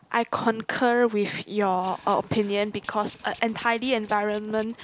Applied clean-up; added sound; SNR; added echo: none; Tools; 20 dB; none.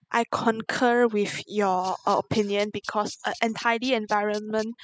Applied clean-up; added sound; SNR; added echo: classical method spectral subtraction.